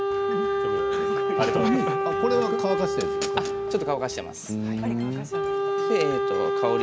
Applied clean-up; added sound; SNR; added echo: none; Wind instrument, woodwind instrument; -2 dB; none.